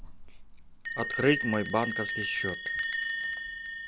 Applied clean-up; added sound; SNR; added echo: none; Bell; 2 dB; none.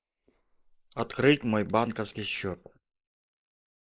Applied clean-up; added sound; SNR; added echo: neural mask model Resemble Enhance denoiser.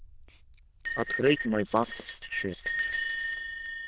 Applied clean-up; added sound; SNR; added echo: neural diffusion model UNIVERSE++.